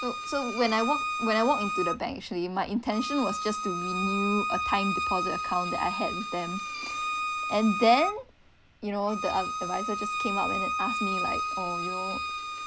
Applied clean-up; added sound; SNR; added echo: none; Bowed string instrument; 2 dB; none.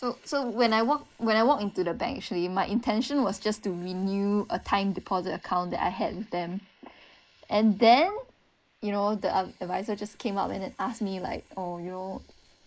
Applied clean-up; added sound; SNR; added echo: neural mask model Resemble Enhance denoiser.